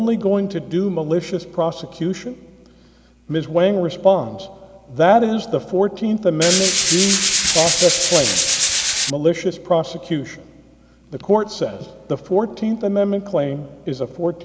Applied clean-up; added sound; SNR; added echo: none; Tools; -2 dB; none.